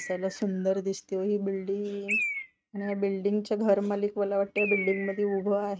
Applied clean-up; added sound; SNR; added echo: neural mask model RNNoise.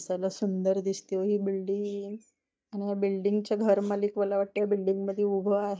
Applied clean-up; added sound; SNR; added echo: neural mask model DeepFilterNet 3.